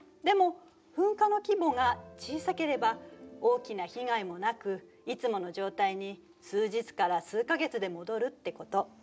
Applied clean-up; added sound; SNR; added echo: none; none; none; none.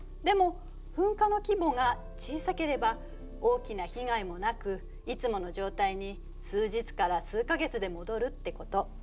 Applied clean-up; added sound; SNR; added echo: none; Engine; 11 dB; none.